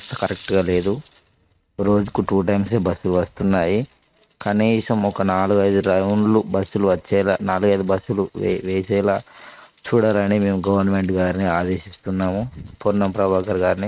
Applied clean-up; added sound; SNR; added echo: neural mask model RNNoise.